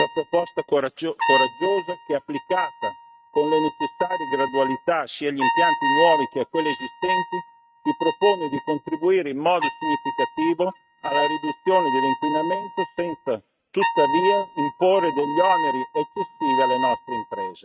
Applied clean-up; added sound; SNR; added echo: neural mask model RNNoise.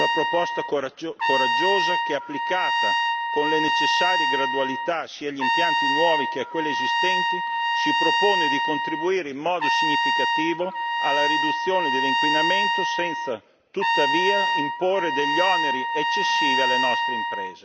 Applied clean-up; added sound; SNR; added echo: none; Trumpet; -4 dB; none.